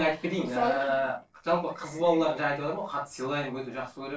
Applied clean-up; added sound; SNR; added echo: neural separator model SepFormer DNS4.